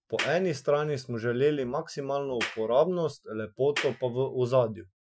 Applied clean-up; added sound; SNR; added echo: classical method Wiener filter.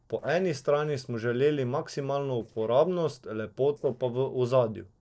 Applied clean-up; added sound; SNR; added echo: neural separator model SepFormer DNS4.